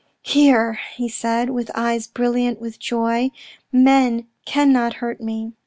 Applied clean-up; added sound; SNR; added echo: none; none; none; none.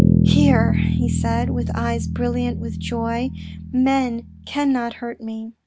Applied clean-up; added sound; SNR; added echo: none; Bass guitar; -2 dB; none.